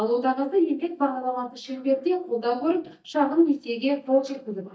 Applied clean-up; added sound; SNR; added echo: neural mask model DeepFilterNet 3.